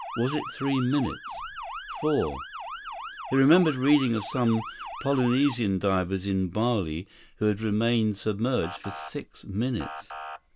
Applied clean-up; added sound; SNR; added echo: none; Motor vehicle (road) / Siren; 13 dB; none.